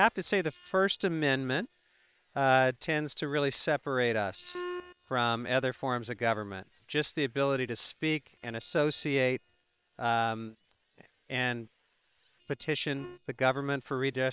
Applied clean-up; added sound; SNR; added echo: neural separator model SepFormer WHAM!.